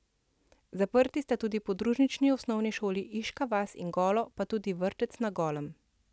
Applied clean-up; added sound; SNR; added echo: none; none; none; none.